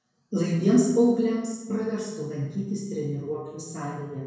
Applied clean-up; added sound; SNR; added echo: none; none; none; reverberation time 1.0 s.